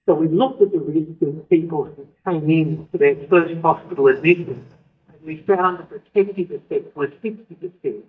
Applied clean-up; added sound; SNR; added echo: neural mask model DeepFilterNet 3.